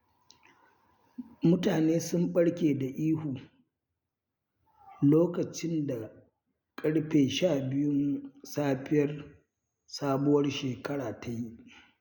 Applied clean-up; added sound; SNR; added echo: none; none; none; none.